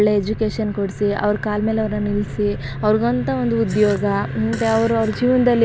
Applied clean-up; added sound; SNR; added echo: none; Fart; 16 dB; none.